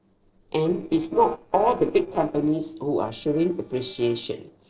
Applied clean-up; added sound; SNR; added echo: neural separator model SepFormer DNS4.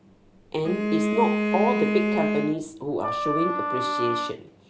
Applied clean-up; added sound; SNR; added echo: none; Wind instrument, woodwind instrument + Bowed string instrument; -1 dB; none.